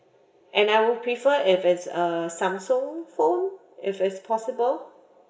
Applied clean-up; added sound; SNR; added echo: none; none; none; reverberation time 0.6 s.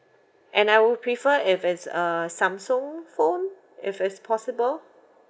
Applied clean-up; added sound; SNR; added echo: none; none; none; none.